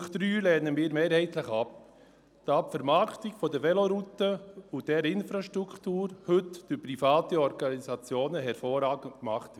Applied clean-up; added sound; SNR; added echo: none; none; none; none.